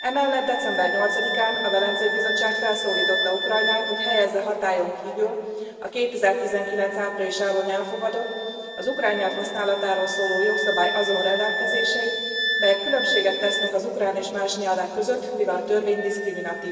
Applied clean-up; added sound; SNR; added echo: none; Wind instrument, woodwind instrument; 4 dB; reverberation time 2.6 s.